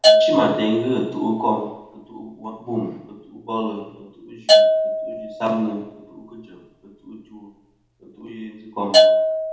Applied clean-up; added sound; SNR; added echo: none; Bell / Percussion; -5 dB; reverberation time 0.8 s.